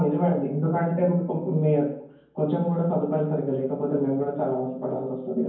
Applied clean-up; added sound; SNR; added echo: none; none; none; reverberation time 0.9 s.